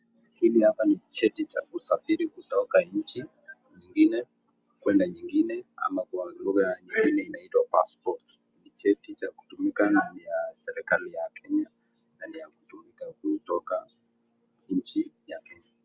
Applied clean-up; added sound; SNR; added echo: none; none; none; none.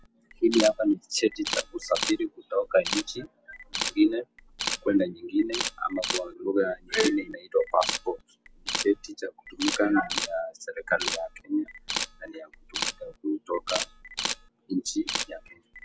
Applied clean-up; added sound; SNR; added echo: none; Camera; 7 dB; none.